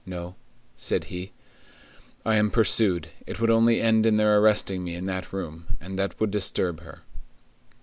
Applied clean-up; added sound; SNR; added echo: none; none; none; none.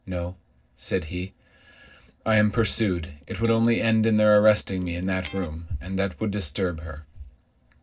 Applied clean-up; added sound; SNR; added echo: neural separator model SepFormer DNS4.